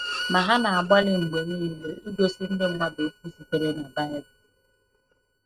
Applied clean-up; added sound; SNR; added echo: neural mask model RNNoise.